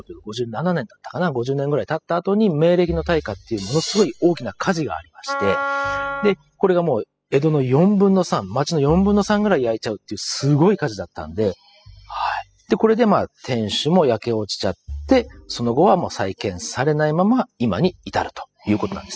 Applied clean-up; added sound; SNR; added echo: classical method spectral subtraction.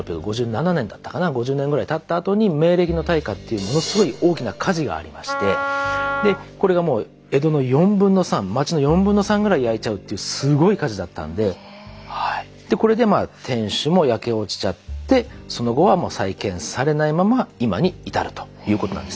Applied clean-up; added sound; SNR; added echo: none; Wind instrument, woodwind instrument; 5 dB; none.